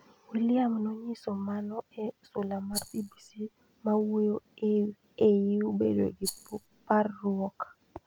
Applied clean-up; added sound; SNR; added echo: none; Rattle; 12 dB; none.